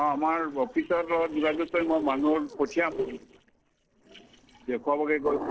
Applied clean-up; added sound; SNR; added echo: neural separator model SepFormer DNS4.